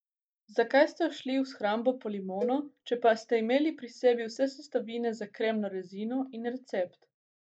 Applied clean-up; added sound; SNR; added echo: neural mask model Resemble Enhance denoiser.